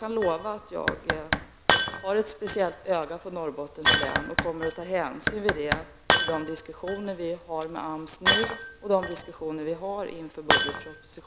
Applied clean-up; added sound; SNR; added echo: none; Knock + Shatter; -1 dB; none.